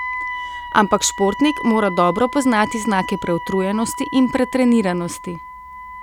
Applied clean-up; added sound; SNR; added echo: none; Wind instrument, woodwind instrument; 11 dB; none.